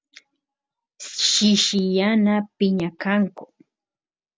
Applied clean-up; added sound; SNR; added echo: none; none; none; none.